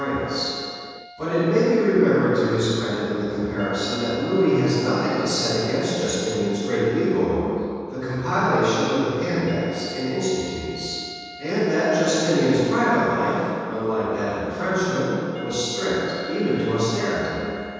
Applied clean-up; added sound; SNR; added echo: none; Wind instrument, woodwind instrument; 20 dB; reverberation time 2.1 s.